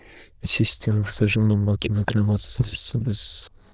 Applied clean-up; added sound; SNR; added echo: neural diffusion model UNIVERSE++.